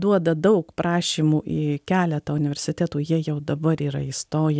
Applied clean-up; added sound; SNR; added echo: none; none; none; none.